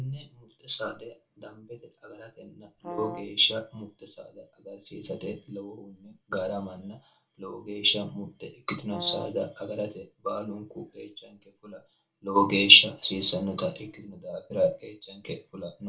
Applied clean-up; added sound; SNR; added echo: none; Brass instrument; 11 dB; reverberation time 0.3 s.